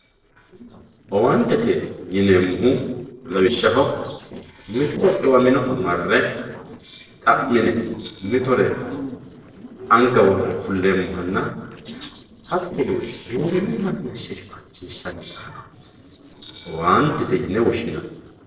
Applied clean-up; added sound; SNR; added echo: neural separator model SepFormer DNS4.